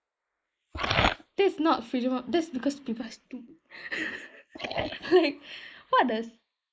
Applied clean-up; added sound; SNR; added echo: neural mask model Resemble Enhance denoiser.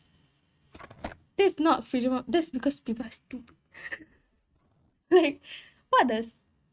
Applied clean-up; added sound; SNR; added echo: neural mask model RNNoise.